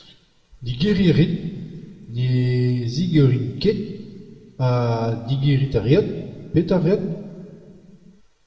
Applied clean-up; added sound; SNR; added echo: none; none; none; reverberation time 1.5 s.